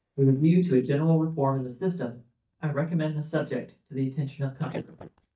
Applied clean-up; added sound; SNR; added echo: neural mask model DeepFilterNet 3.